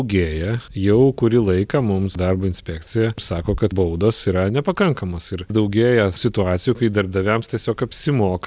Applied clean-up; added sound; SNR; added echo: none; none; none; none.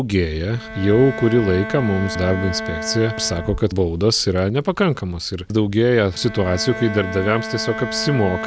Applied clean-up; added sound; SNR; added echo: none; Bowed string instrument; 11 dB; none.